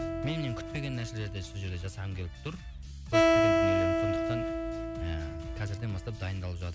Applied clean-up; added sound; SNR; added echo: none; Acoustic guitar; -4 dB; none.